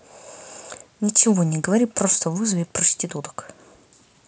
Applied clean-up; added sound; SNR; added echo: none; none; none; none.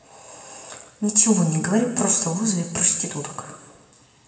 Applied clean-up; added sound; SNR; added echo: none; none; none; reverberation time 1.4 s.